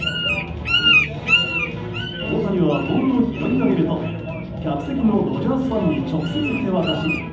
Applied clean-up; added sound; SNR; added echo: none; Bird; 4 dB; reverberation time 0.8 s.